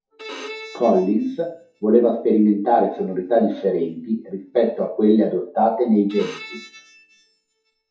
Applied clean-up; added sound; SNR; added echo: classical method WPE with log-MMSE.